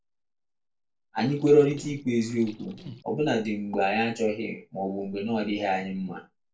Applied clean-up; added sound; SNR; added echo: neural separator model SepFormer DNS4.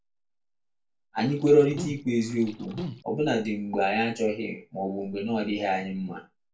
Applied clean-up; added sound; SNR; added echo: none; Liquid; 11 dB; reverberation time 0.3 s.